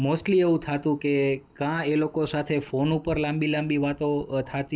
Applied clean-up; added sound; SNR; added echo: none; none; none; none.